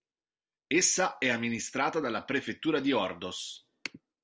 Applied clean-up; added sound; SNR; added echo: none; none; none; none.